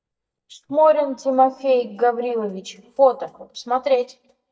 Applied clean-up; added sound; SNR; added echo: neural mask model DeepFilterNet 3.